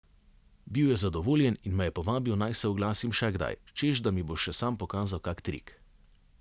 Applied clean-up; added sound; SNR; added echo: none; none; none; none.